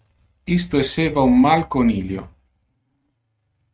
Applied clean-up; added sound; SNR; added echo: neural mask model RNNoise.